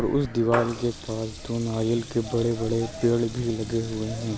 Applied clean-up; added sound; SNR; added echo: none; Water tap, faucet / Liquid; 12 dB; none.